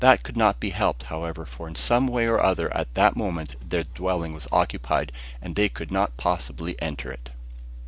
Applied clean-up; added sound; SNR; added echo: none; none; none; none.